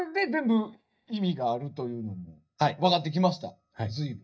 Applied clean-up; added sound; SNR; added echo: neural mask model DeepFilterNet 3.